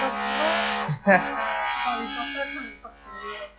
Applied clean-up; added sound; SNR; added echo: classical method log-MMSE.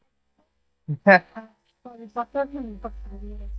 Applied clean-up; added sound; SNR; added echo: neural mask model DeepFilterNet 3.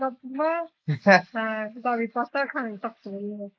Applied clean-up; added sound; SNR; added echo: neural mask model Resemble Enhance denoiser.